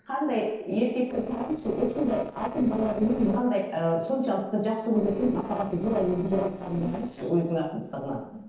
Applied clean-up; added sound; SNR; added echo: neural separator model SepFormer DNS4.